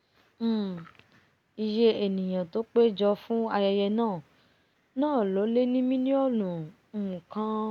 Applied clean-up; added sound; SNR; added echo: none; none; none; none.